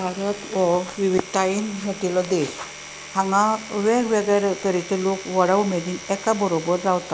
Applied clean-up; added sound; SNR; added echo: none; Domestic sounds, home sounds; 15 dB; none.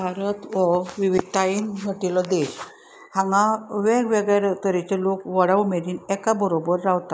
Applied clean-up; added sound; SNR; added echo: none; none; none; none.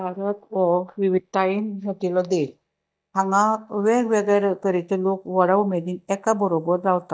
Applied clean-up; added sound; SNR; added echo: neural mask model DeepFilterNet 3.